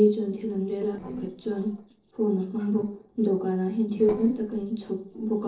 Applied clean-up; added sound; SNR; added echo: neural separator model SepFormer DNS4.